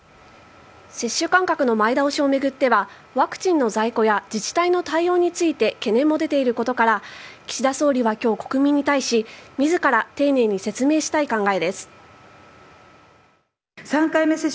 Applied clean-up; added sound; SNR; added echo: none; none; none; none.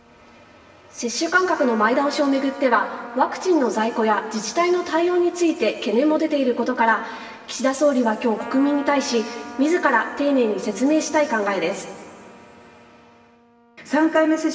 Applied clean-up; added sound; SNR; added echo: none; Trumpet; 20 dB; reverberation time 2.1 s.